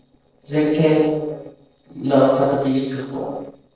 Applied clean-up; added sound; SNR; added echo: neural separator model SepFormer DNS4.